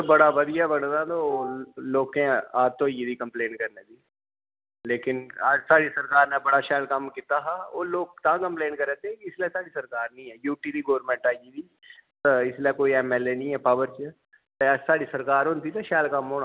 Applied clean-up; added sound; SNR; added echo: none; Wind instrument, woodwind instrument; 11 dB; none.